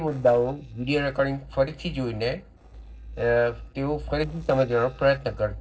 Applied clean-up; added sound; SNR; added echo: neural separator model SepFormer DNS4.